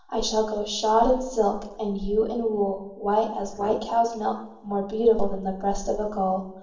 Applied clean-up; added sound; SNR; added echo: none; Brass instrument; 20 dB; reverberation time 0.7 s.